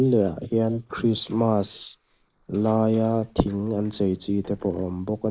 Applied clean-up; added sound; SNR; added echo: neural mask model Resemble Enhance denoiser.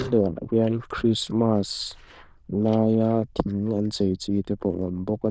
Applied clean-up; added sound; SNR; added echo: neural diffusion model UNIVERSE++.